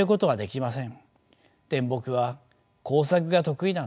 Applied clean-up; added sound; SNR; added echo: none; none; none; none.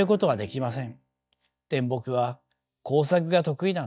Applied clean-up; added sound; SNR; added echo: neural mask model DeepFilterNet 3.